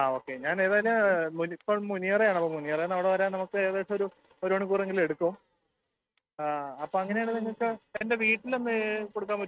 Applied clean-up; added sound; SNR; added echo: neural mask model RNNoise.